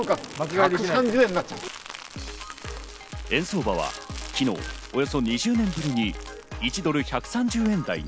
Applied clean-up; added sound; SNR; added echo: none; Crumpling, crinkling; 17 dB; none.